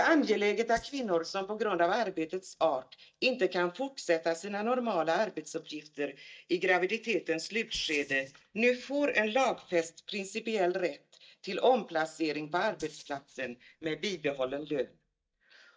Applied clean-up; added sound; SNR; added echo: neural mask model DeepFilterNet 3.